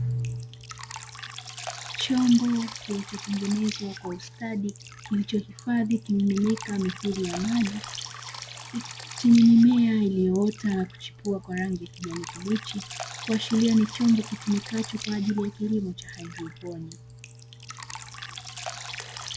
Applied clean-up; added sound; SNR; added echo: none; Drip; 15 dB; none.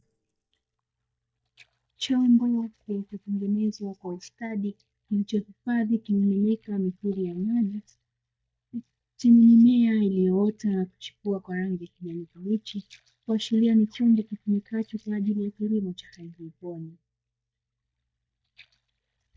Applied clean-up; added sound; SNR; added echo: neural mask model DeepFilterNet 3.